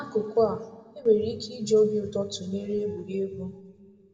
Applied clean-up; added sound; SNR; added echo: none; none; none; reverberation time 1.2 s.